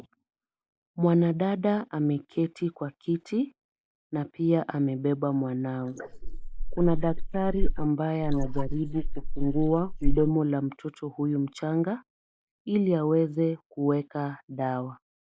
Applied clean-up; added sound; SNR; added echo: neural mask model Resemble Enhance denoiser.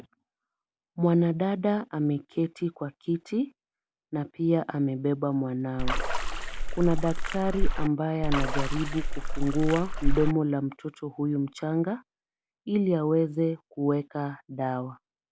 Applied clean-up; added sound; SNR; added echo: none; Splash, splatter; -4 dB; none.